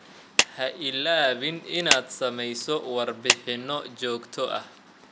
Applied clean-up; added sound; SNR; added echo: none; Clapping; 1 dB; none.